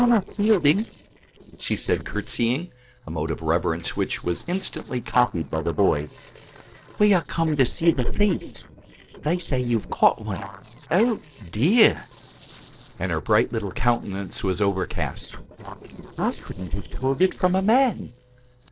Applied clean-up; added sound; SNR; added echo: neural separator model SepFormer DNS4.